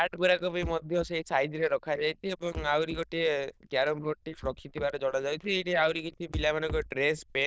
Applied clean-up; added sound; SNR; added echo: neural diffusion model UNIVERSE++.